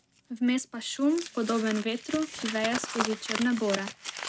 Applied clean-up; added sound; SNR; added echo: none; Crumpling, crinkling; 8 dB; none.